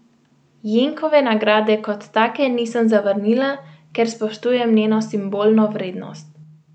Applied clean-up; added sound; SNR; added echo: none; none; none; none.